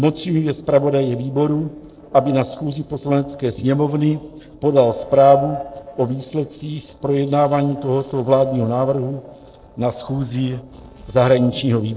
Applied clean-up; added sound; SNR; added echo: neural separator model SepFormer DNS4.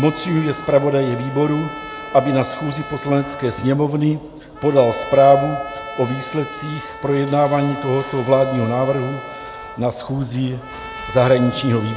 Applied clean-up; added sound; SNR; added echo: none; Trumpet; 14 dB; none.